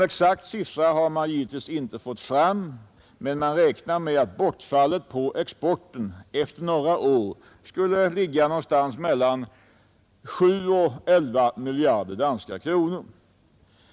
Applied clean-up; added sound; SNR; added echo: none; none; none; none.